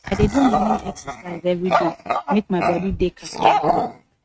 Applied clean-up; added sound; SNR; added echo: neural mask model RNNoise.